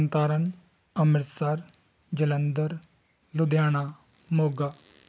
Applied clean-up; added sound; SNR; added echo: none; none; none; none.